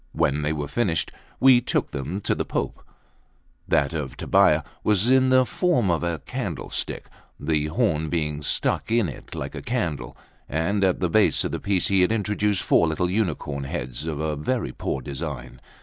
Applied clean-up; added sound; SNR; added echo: none; none; none; none.